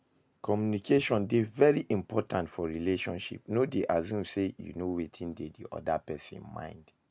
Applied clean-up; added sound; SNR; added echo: none; none; none; none.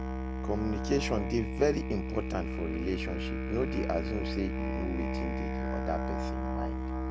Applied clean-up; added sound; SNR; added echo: none; Musical instrument; -1 dB; none.